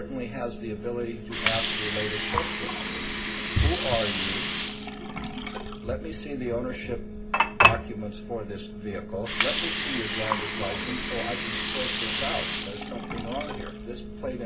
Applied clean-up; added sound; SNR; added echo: none; Water; -2 dB; reverberation time 0.4 s.